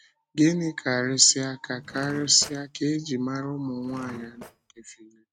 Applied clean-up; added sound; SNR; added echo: neural mask model RNNoise.